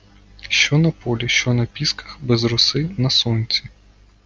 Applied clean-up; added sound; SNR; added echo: none; none; none; none.